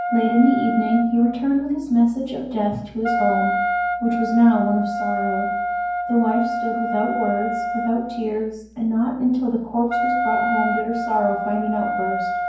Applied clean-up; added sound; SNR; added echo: none; Wind instrument, woodwind instrument; 3 dB; reverberation time 0.9 s.